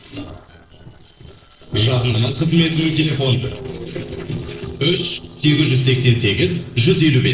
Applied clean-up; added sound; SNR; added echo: neural separator model SepFormer DNS4.